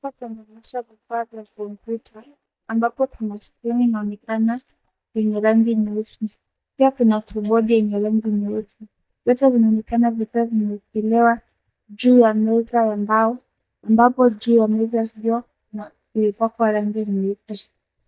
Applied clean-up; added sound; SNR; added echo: neural mask model DeepFilterNet 3.